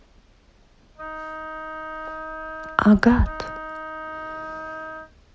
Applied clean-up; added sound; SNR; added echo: none; Wind instrument, woodwind instrument; 9 dB; none.